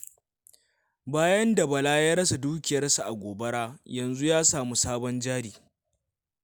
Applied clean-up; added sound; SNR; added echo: none; none; none; none.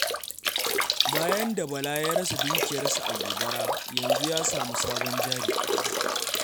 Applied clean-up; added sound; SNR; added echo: none; Drip / Trickle, dribble / Bathtub (filling or washing); -5 dB; none.